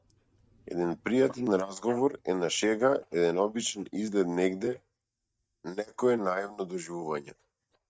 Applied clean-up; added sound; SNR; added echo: neural mask model DeepFilterNet 3.